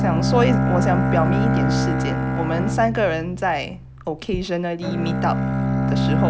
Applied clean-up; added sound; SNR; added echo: none; Bowed string instrument; -3 dB; none.